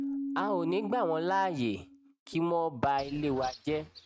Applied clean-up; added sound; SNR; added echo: neural mask model RNNoise.